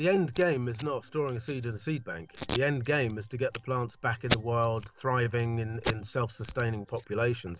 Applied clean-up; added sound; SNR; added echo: none; Packing tape, duct tape; 11 dB; none.